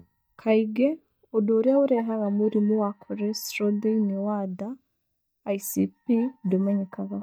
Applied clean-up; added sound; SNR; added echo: neural mask model DeepFilterNet 3.